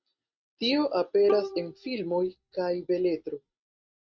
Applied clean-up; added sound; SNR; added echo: neural mask model RNNoise.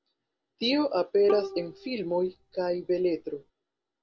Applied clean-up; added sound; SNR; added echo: none; Bowed string instrument; 10 dB; none.